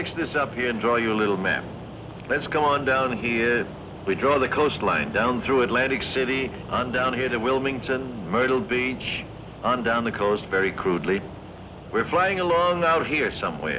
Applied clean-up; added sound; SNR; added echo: none; none; none; none.